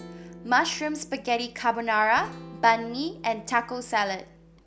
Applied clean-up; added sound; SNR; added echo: none; Guitar; 19 dB; none.